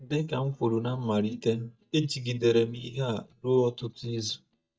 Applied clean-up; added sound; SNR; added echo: neural mask model DeepFilterNet 3.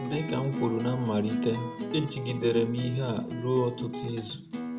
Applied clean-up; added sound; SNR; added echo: none; Acoustic guitar; 6 dB; reverberation time 0.7 s.